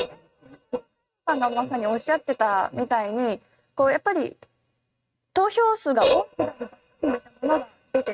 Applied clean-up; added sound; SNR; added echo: neural mask model RNNoise.